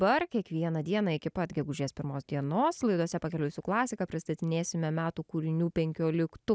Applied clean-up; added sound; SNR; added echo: none; none; none; none.